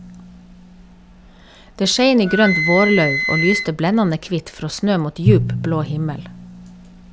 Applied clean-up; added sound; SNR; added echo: none; Wind instrument, woodwind instrument + Drum; 5 dB; none.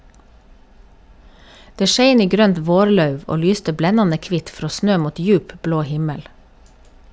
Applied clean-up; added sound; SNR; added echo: none; none; none; none.